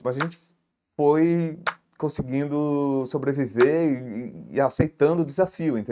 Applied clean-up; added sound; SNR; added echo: neural mask model RNNoise.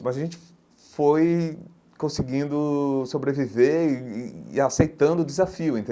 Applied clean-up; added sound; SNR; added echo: none; none; none; none.